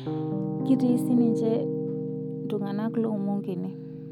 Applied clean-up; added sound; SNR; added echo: none; Piano; 1 dB; none.